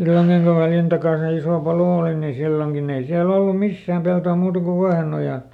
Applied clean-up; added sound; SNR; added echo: none; none; none; none.